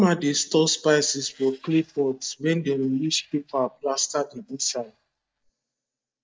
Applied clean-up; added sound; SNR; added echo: neural mask model DeepFilterNet 3.